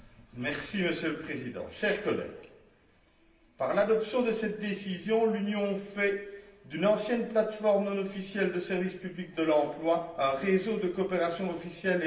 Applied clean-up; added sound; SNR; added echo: none; none; none; reverberation time 0.9 s.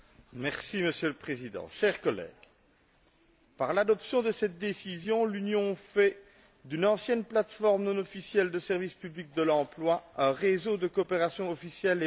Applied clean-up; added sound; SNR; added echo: none; none; none; none.